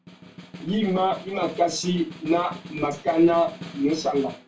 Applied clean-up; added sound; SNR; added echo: none; Snare drum; 16 dB; reverberation time 0.2 s.